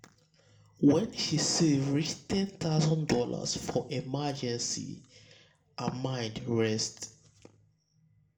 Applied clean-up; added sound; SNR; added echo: none; none; none; reverberation time 0.4 s.